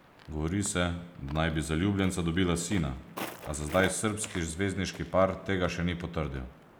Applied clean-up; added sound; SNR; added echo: none; Walk, footsteps; 16 dB; none.